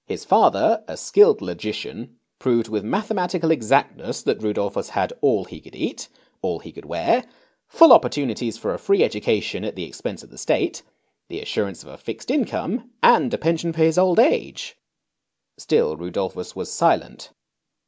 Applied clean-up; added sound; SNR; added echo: none; none; none; none.